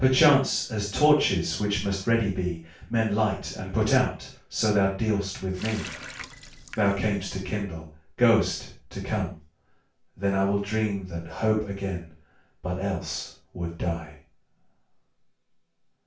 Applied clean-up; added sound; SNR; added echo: none; Water tap, faucet; 14 dB; reverberation time 0.3 s.